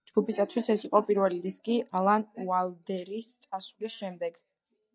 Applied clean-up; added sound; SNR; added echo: neural mask model DeepFilterNet 3.